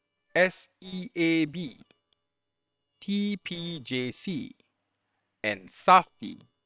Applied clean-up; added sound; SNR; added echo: neural separator model SepFormer WHAM!.